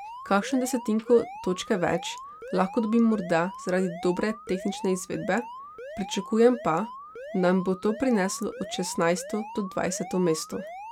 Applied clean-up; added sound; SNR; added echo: none; Alarm; 13 dB; none.